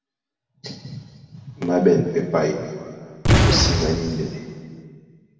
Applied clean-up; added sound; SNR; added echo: none; Boom; -4 dB; reverberation time 2.0 s.